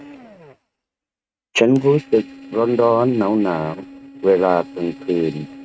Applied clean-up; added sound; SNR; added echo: neural mask model RNNoise.